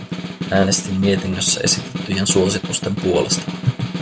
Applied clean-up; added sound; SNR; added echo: none; Snare drum; 6 dB; none.